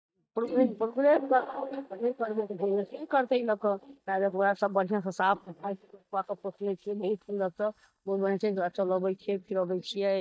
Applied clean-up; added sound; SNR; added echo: neural mask model DeepFilterNet 3.